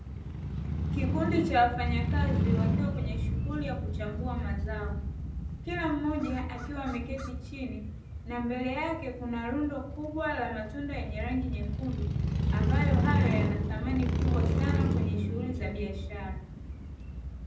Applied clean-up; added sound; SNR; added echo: none; Motorcycle; -4 dB; reverberation time 0.6 s.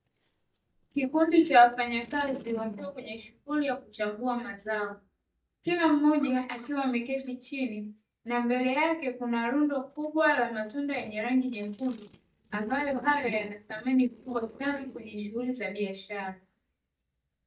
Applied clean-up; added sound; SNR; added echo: neural mask model DeepFilterNet 3.